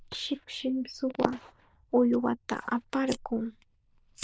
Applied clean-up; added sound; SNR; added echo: neural diffusion model UNIVERSE++.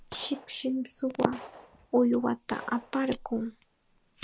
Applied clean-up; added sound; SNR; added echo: none; Fire + Gunshot, gunfire; 17 dB; none.